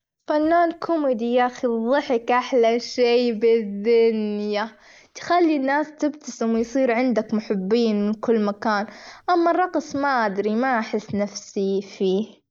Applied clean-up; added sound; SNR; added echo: neural mask model Resemble Enhance denoiser.